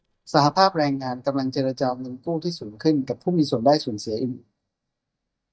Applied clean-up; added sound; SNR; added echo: neural mask model DeepFilterNet 3.